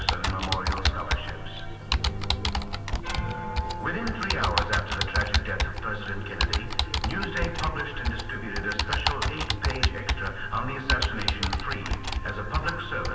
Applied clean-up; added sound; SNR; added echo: none; Computer keyboard; -3 dB; reverberation time 1.3 s.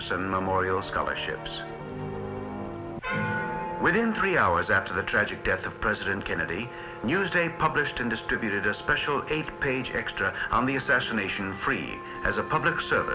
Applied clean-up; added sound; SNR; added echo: none; none; none; none.